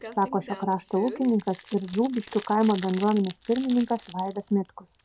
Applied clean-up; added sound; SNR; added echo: none; Crumpling, crinkling; 15 dB; none.